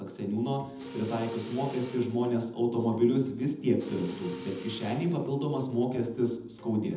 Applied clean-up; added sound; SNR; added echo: none; Mechanisms; 18 dB; reverberation time 0.8 s.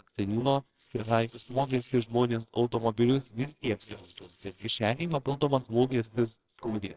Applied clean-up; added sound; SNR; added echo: neural separator model SepFormer WHAMR!.